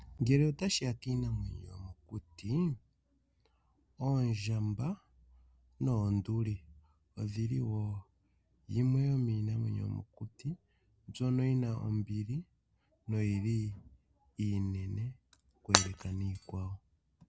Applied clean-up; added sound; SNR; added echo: none; Shatter; 0 dB; none.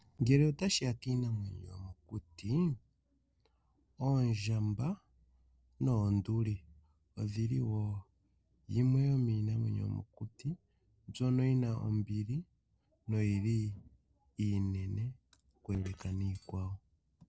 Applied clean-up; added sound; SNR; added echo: neural separator model SepFormer DNS4.